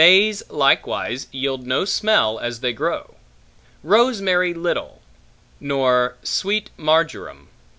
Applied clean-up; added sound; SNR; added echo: none; none; none; none.